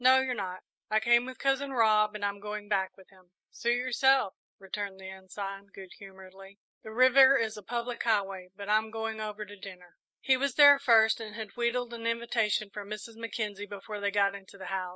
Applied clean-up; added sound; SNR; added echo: neural mask model Resemble Enhance denoiser.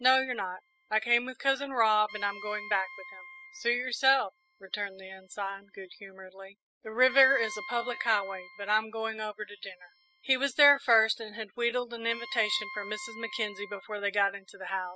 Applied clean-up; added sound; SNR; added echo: classical method spectral subtraction.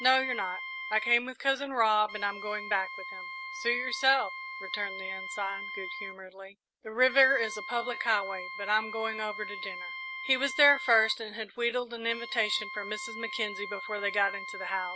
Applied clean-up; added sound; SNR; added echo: none; Wind instrument, woodwind instrument; 10 dB; none.